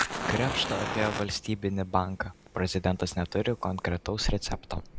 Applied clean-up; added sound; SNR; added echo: none; Fire; 5 dB; none.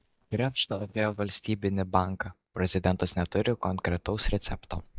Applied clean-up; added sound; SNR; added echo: neural mask model DeepFilterNet 3.